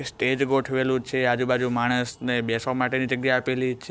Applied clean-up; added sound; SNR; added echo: none; none; none; none.